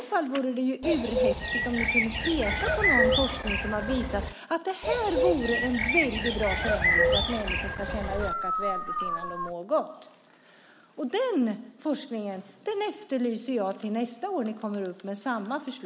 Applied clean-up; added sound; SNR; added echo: none; Bird + Dog; -3 dB; none.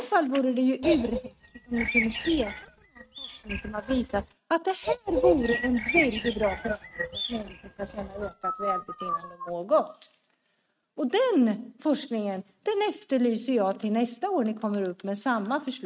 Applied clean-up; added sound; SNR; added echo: neural mask model RNNoise.